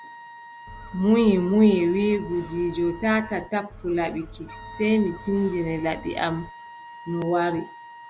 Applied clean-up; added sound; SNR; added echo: none; Wind instrument, woodwind instrument + Gull, seagull; 17 dB; none.